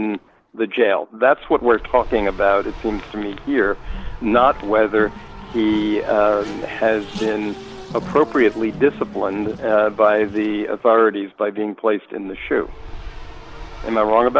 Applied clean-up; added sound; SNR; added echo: none; Race car, auto racing; 15 dB; none.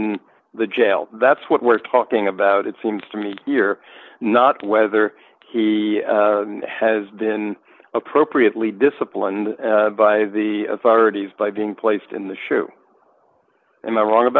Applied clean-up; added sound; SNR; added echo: none; none; none; none.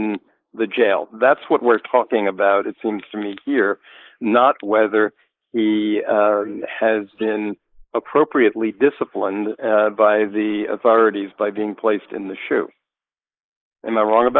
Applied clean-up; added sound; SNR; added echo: neural mask model Resemble Enhance denoiser.